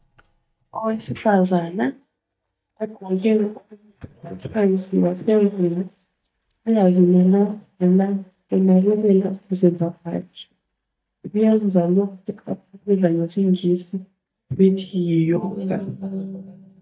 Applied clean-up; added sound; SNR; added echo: neural mask model DeepFilterNet 3.